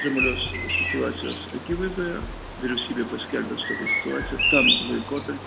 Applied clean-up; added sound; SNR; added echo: none; Bird vocalization, bird call, bird song; 0 dB; none.